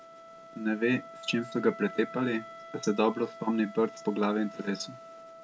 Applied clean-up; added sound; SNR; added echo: none; Wind instrument, woodwind instrument; 16 dB; none.